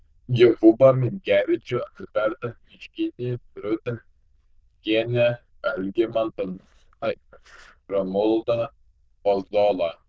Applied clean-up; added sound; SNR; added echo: neural diffusion model UNIVERSE++.